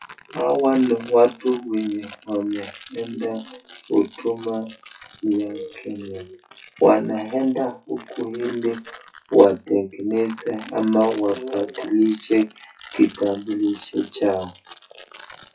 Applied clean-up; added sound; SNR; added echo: classical method WPE with log-MMSE.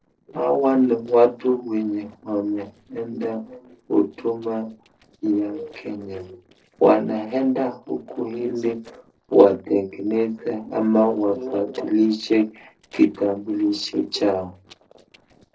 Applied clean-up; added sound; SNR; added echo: neural separator model SepFormer DNS4.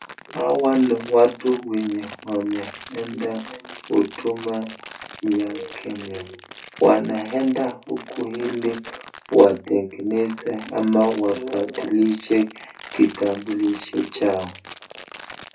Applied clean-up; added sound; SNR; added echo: none; Crumpling, crinkling; 17 dB; reverberation time 0.3 s.